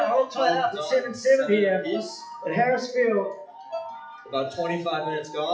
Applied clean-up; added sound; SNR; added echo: classical method WPE with log-MMSE.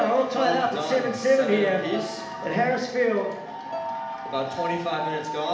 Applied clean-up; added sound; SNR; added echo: none; Bowed string instrument; 16 dB; reverberation time 0.8 s.